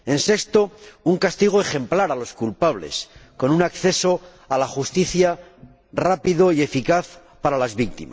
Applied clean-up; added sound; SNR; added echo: none; none; none; none.